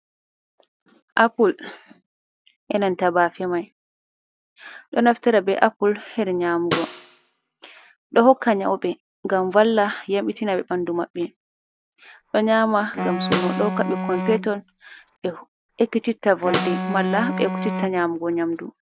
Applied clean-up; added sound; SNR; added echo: none; Snare drum + Wind instrument, woodwind instrument; 5 dB; none.